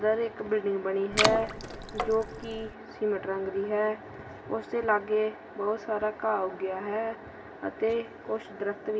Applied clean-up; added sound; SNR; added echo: none; Water / Splash, splatter; 2 dB; reverberation time 1.4 s.